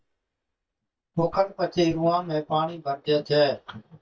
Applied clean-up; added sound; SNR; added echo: neural mask model DeepFilterNet 3.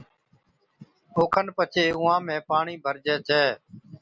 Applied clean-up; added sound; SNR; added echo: none; none; none; none.